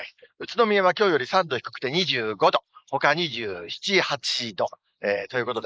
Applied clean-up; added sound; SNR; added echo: neural mask model Resemble Enhance denoiser.